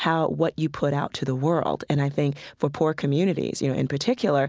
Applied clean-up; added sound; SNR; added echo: none; none; none; none.